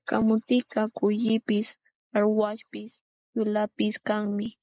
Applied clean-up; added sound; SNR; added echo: neural mask model Resemble Enhance denoiser.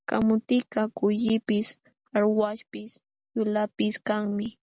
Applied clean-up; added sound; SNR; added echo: none; none; none; none.